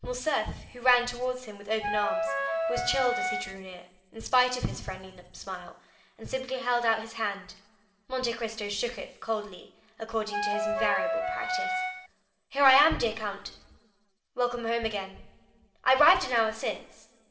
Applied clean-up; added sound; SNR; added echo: none; Wind instrument, woodwind instrument; 0 dB; reverberation time 1.9 s.